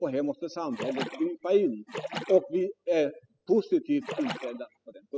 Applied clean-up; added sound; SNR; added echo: classical method spectral subtraction.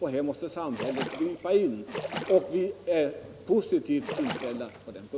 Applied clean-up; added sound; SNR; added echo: none; Splash, splatter; 9 dB; none.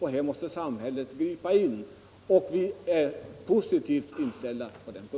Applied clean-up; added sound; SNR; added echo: none; none; none; none.